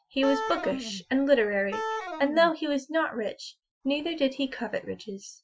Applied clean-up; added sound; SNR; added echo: classical method Wiener filter.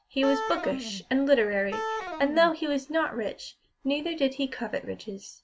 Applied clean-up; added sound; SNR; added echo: none; Wind instrument, woodwind instrument; 7 dB; none.